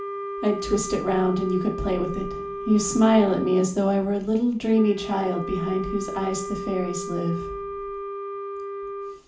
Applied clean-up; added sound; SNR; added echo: none; Wind instrument, woodwind instrument; 8 dB; reverberation time 0.4 s.